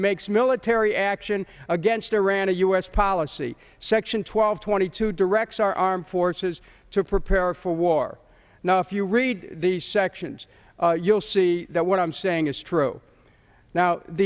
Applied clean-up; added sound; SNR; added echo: none; none; none; none.